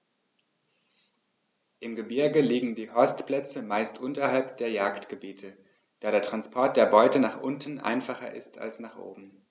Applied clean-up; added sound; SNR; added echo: none; none; none; none.